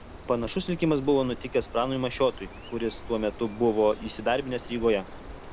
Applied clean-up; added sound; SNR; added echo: none; Bird; 14 dB; none.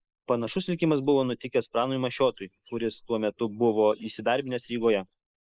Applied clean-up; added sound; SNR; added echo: neural mask model Resemble Enhance denoiser.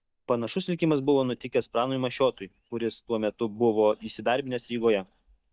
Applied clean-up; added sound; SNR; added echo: neural mask model DeepFilterNet 3.